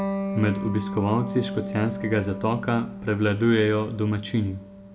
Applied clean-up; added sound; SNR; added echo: none; Electric guitar; 7 dB; reverberation time 0.9 s.